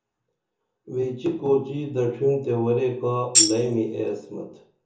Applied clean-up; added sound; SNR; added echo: none; Tambourine; -4 dB; reverberation time 0.7 s.